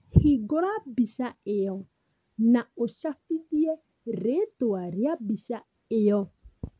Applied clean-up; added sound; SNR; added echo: none; none; none; none.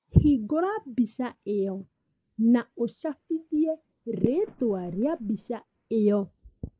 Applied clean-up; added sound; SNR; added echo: neural mask model Resemble Enhance denoiser.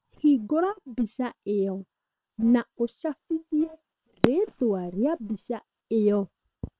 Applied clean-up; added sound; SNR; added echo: neural separator model SepFormer WHAM!.